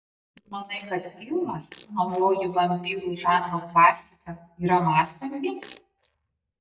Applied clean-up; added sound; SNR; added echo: neural mask model DeepFilterNet 3.